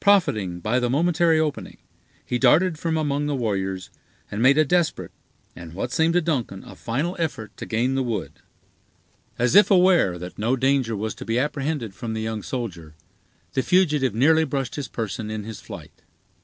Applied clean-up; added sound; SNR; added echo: none; none; none; none.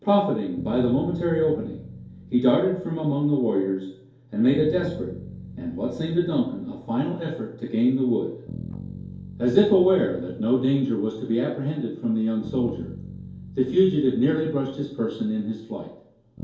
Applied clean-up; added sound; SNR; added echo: none; Bass guitar; 16 dB; reverberation time 2.4 s.